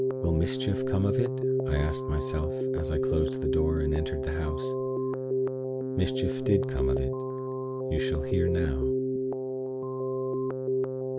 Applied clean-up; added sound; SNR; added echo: none; Keyboard (musical); -2 dB; none.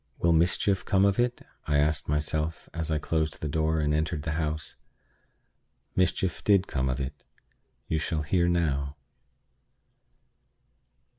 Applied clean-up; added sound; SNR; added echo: none; none; none; none.